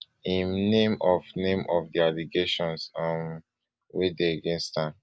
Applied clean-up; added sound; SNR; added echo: none; none; none; none.